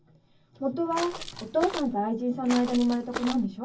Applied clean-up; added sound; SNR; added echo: none; Walk, footsteps; 9 dB; reverberation time 0.4 s.